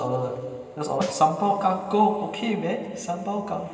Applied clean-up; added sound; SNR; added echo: none; Snare drum; 15 dB; reverberation time 2.9 s.